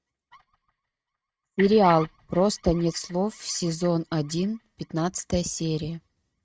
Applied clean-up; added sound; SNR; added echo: neural mask model RNNoise.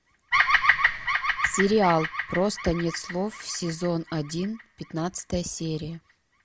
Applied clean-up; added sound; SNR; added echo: none; Bird vocalization, bird call, bird song; 1 dB; none.